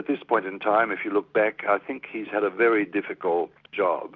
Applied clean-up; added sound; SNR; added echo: none; none; none; none.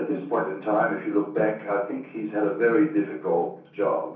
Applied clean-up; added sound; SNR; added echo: none; none; none; reverberation time 0.6 s.